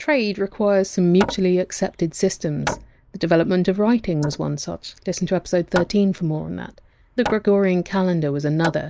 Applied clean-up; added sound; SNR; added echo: neural mask model Resemble Enhance denoiser.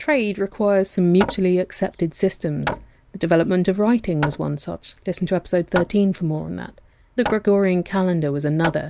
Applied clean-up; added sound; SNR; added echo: none; Hammer; 13 dB; none.